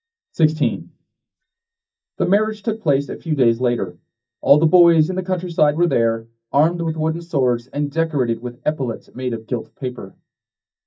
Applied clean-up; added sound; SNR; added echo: neural mask model DeepFilterNet 3.